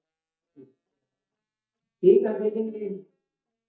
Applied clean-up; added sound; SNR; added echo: neural mask model DeepFilterNet 3.